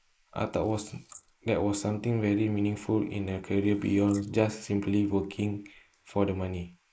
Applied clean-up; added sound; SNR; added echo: neural mask model Resemble Enhance denoiser.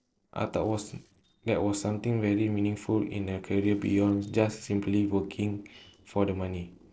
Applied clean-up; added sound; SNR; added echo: neural separator model SepFormer DNS4.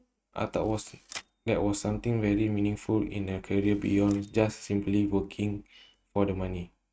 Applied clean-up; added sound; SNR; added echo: neural mask model RNNoise.